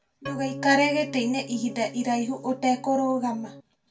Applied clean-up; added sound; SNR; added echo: none; Organ; 13 dB; reverberation time 0.2 s.